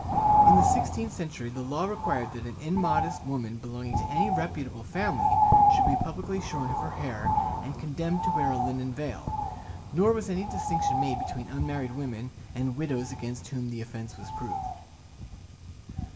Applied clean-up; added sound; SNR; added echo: none; Bird; -4 dB; reverberation time 1.4 s.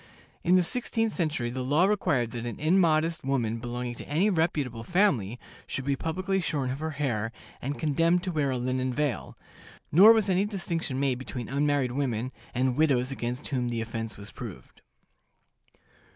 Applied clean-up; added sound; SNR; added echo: none; none; none; none.